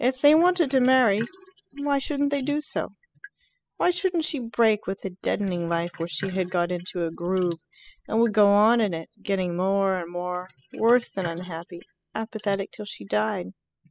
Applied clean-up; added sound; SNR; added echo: classical method spectral subtraction.